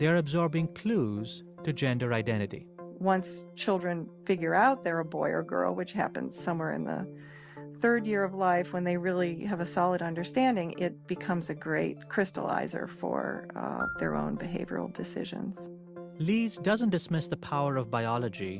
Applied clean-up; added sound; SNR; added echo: none; Marimba, xylophone; 13 dB; none.